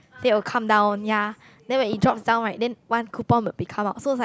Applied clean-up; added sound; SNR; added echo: none; none; none; none.